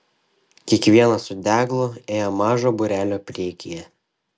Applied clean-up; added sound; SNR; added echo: none; none; none; none.